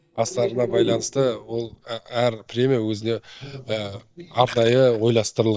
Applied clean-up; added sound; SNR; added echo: neural mask model DeepFilterNet 3.